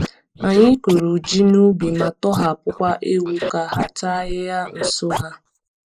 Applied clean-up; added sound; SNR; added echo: neural mask model Resemble Enhance denoiser.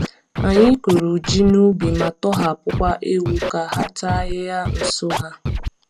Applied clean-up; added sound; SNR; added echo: none; Scratching (performance technique); 5 dB; none.